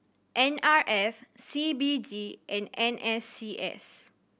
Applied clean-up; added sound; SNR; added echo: none; none; none; none.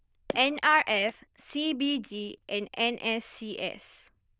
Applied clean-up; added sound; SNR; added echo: neural diffusion model UNIVERSE++.